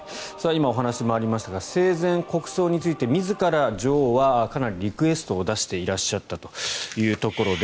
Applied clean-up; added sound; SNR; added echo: none; none; none; none.